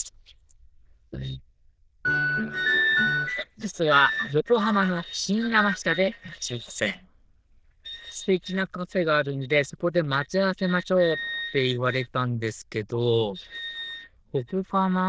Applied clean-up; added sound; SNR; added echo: neural diffusion model UNIVERSE++.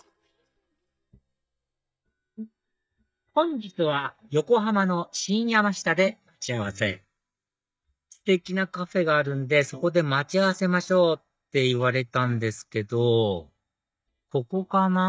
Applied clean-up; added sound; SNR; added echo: neural mask model DeepFilterNet 3.